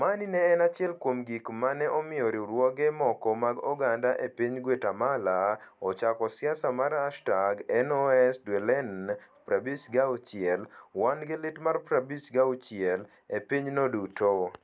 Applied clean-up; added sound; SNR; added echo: none; none; none; none.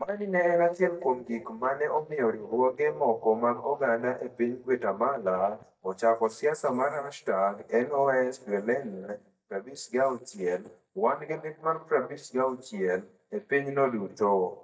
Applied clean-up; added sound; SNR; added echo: neural mask model DeepFilterNet 3.